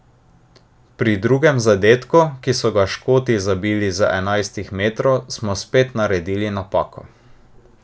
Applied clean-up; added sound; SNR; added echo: none; none; none; none.